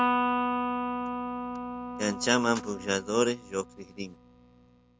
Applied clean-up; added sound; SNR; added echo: none; Electric guitar; 1 dB; none.